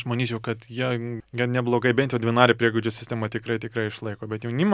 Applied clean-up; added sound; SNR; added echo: none; none; none; none.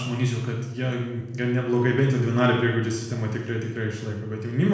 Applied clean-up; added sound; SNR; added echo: none; none; none; reverberation time 1.0 s.